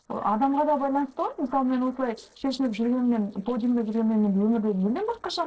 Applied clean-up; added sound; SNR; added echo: neural separator model SepFormer DNS4.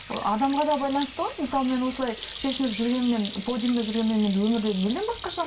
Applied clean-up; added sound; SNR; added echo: none; Sink (filling or washing) / Hands; 9 dB; reverberation time 0.2 s.